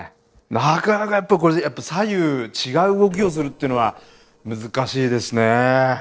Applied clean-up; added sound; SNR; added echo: neural separator model SepFormer DNS4.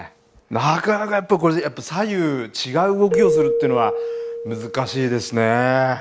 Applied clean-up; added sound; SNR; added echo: none; Keyboard (musical); 5 dB; none.